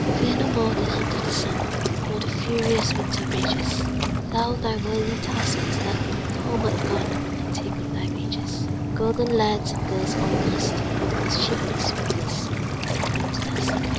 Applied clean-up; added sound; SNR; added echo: none; Waves, surf; -5 dB; none.